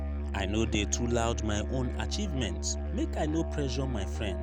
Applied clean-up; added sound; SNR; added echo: none; Musical instrument; 0 dB; none.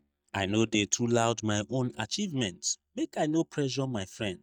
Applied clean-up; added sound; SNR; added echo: neural mask model DeepFilterNet 3.